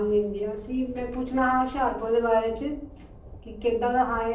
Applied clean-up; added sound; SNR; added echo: none; Train; 17 dB; reverberation time 0.6 s.